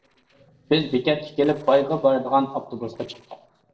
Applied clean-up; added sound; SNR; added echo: neural separator model SepFormer DNS4.